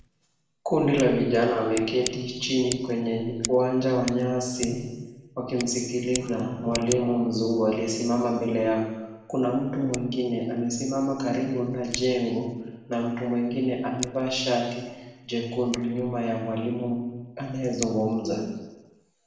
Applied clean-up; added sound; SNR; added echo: none; Scissors; 16 dB; reverberation time 1.0 s.